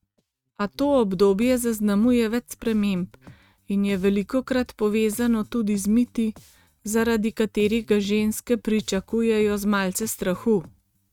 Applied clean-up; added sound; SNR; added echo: neural mask model RNNoise.